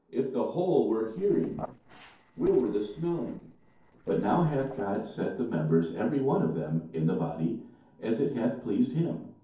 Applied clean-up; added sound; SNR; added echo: neural separator model SepFormer DNS4.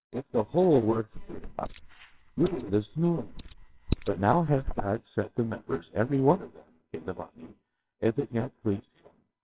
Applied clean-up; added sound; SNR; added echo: neural separator model SepFormer WHAMR!.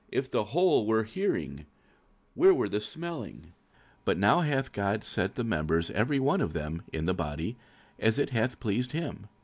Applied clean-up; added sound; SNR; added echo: none; none; none; none.